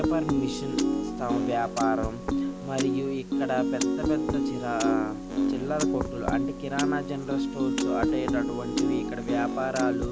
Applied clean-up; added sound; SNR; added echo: none; Piano; -4 dB; none.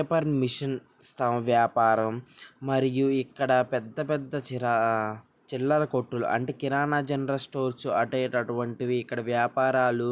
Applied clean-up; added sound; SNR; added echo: none; none; none; none.